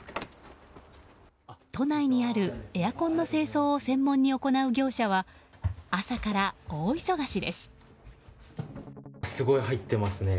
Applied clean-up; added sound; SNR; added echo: none; Strum; 18 dB; none.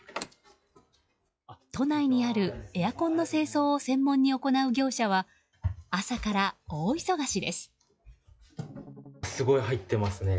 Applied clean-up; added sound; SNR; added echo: classical method log-MMSE.